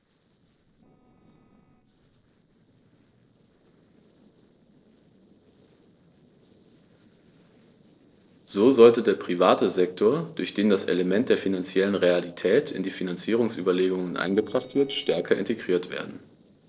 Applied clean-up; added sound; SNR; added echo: neural separator model SepFormer DNS4.